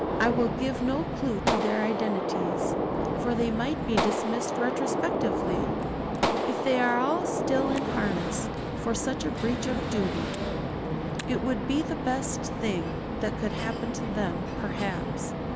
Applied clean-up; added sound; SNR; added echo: none; Gunshot, gunfire; -1 dB; none.